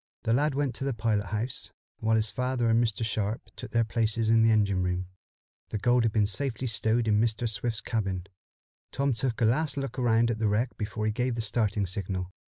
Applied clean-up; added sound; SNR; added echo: none; none; none; none.